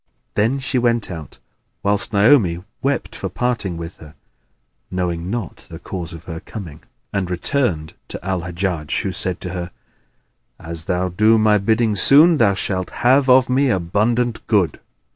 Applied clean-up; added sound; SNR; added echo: none; none; none; none.